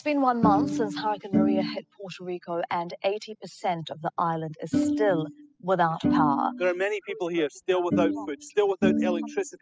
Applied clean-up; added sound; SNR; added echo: classical method spectral subtraction.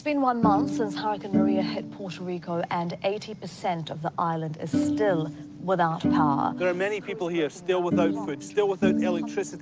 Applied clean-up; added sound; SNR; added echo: none; Piano; 17 dB; none.